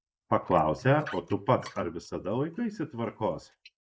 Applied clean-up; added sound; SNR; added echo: neural mask model Resemble Enhance denoiser.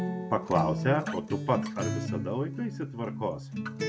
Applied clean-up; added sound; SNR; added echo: none; Acoustic guitar; 2 dB; none.